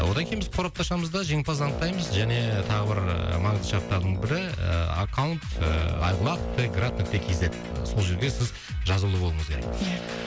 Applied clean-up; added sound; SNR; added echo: none; Brass instrument; 10 dB; none.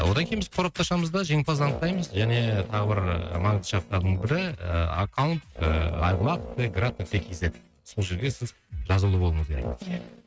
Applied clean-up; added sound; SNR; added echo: neural mask model RNNoise.